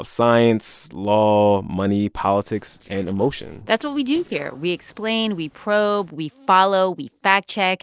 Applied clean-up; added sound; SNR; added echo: neural separator model SepFormer DNS4.